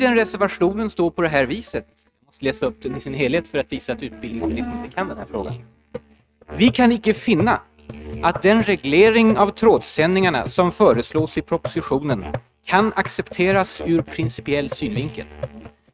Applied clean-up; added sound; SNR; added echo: neural mask model RNNoise.